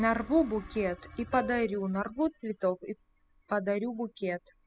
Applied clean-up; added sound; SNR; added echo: classical method spectral subtraction.